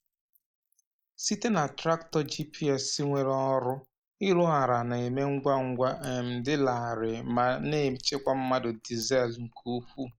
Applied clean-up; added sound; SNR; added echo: neural mask model Resemble Enhance denoiser.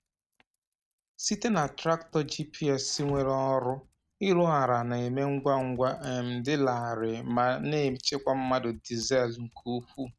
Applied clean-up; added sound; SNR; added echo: neural mask model RNNoise.